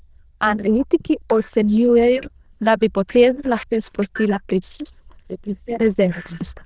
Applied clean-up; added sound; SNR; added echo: neural diffusion model UNIVERSE++.